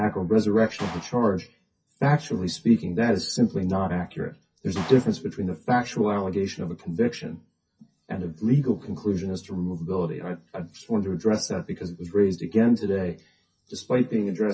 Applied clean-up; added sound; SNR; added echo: classical method WPE with log-MMSE.